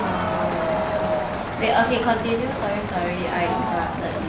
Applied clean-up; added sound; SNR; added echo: none; Crowd; 1 dB; none.